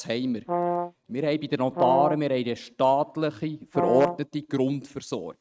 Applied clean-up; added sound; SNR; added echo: neural mask model RNNoise.